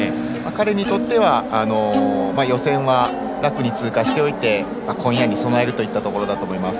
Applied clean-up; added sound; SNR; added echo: none; Plucked string instrument; 8 dB; none.